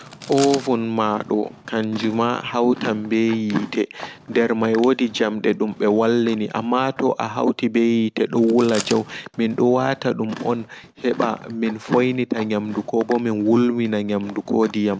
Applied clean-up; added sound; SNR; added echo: none; Chewing, mastication; 15 dB; none.